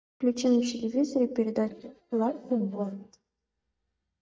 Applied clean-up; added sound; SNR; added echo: neural mask model DeepFilterNet 3.